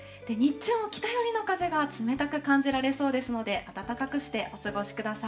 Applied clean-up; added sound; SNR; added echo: none; none; none; reverberation time 0.5 s.